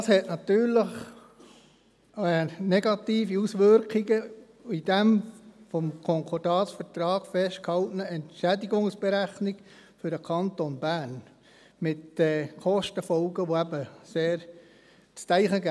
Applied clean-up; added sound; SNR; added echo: none; none; none; none.